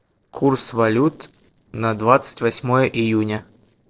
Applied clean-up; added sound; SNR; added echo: neural separator model SepFormer DNS4.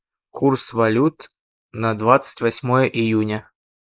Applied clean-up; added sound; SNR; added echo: neural mask model Resemble Enhance denoiser.